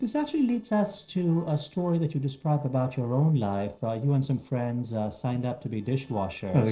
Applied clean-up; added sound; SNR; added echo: neural separator model SepFormer DNS4.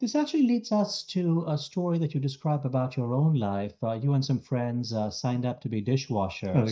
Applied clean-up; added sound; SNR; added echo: neural mask model DeepFilterNet 3.